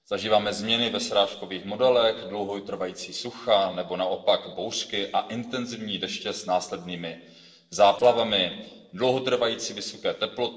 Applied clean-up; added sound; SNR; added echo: neural separator model SepFormer DNS4.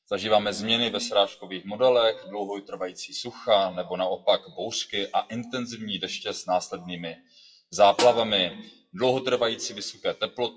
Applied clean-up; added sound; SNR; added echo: classical method WPE with log-MMSE.